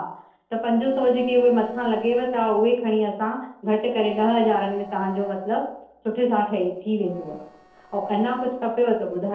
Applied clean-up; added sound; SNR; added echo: neural separator model SepFormer DNS4.